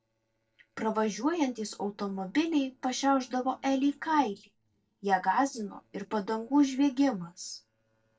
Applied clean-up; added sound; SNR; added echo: neural separator model SepFormer DNS4.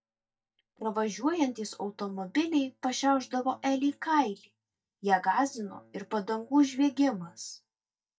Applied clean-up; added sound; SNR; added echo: neural mask model DeepFilterNet 3.